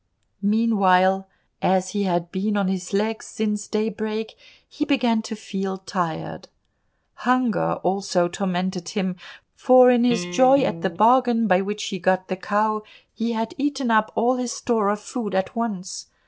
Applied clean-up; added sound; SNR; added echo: none; Electric guitar; 9 dB; none.